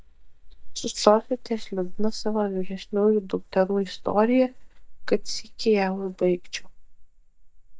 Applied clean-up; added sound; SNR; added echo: neural mask model DeepFilterNet 3.